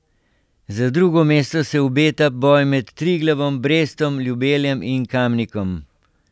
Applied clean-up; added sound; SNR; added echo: none; none; none; none.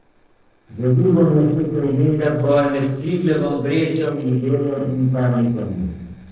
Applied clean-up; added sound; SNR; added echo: neural separator model SepFormer DNS4.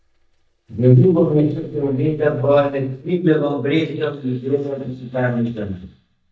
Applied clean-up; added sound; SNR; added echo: neural mask model DeepFilterNet 3.